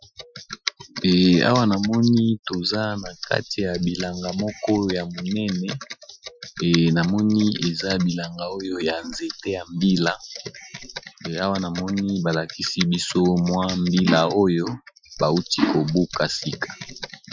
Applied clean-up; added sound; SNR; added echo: classical method Wiener filter.